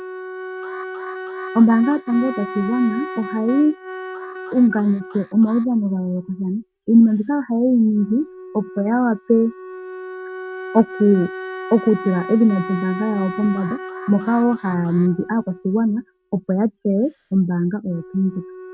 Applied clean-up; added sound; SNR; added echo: neural mask model RNNoise.